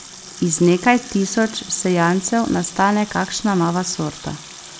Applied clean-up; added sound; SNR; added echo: none; Sink (filling or washing) / Water tap, faucet; 17 dB; none.